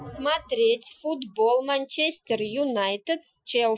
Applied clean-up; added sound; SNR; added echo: classical method Wiener filter.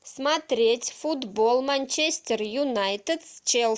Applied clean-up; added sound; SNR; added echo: none; none; none; none.